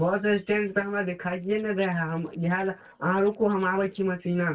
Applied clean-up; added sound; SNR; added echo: neural separator model SepFormer DNS4.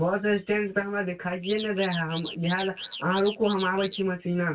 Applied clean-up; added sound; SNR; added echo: none; Alarm / Car; 5 dB; reverberation time 0.1 s.